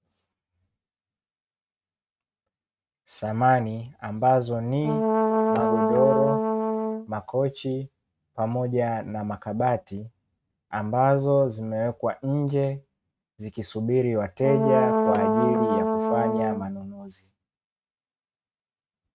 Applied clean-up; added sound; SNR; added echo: neural mask model RNNoise.